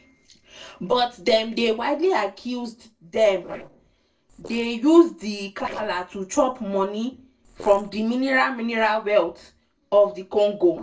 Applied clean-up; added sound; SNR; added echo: neural separator model SepFormer DNS4.